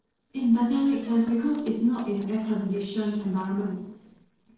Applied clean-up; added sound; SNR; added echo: neural separator model SepFormer DNS4.